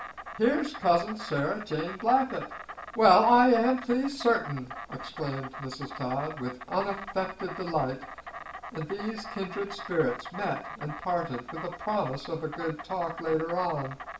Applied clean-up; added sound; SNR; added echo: none; Insect; 12 dB; reverberation time 0.4 s.